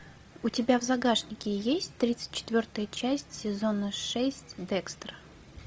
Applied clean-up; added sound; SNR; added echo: none; none; none; none.